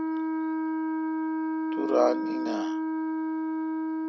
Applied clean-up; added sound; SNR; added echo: none; Wind instrument, woodwind instrument; -4 dB; none.